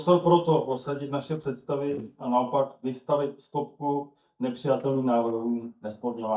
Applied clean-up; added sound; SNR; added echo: neural mask model DeepFilterNet 3.